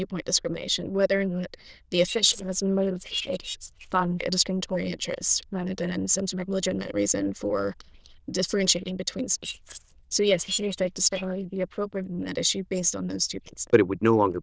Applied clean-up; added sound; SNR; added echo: neural diffusion model UNIVERSE++.